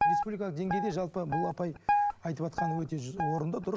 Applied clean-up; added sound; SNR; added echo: none; Guitar; -2 dB; none.